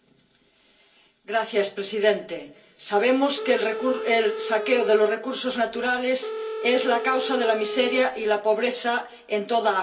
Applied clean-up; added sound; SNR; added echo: none; Telephone; 7 dB; reverberation time 0.3 s.